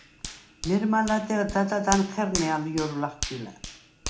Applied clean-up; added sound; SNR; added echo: none; Hands; 10 dB; reverberation time 0.4 s.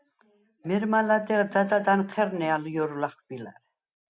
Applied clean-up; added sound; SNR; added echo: none; none; none; none.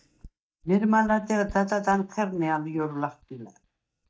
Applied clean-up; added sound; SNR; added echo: neural mask model DeepFilterNet 3.